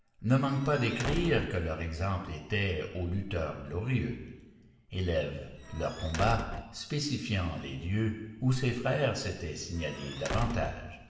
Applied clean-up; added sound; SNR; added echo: none; Squeak / Slam / Wood; 7 dB; reverberation time 1.2 s.